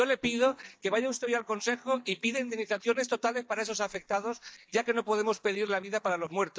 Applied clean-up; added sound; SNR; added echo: neural mask model DeepFilterNet 3.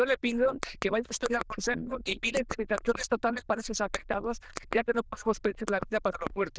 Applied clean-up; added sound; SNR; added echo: neural diffusion model UNIVERSE++.